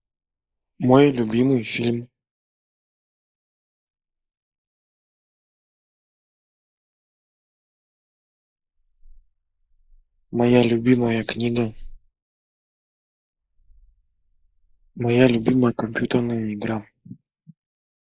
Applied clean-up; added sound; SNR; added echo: neural mask model Resemble Enhance denoiser.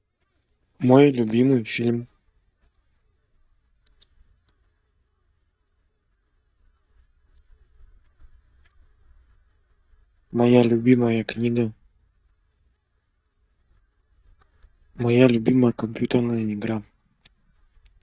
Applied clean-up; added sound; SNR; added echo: neural mask model DeepFilterNet 3.